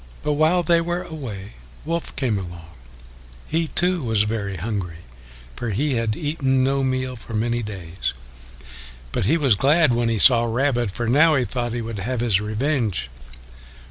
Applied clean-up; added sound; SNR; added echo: none; none; none; none.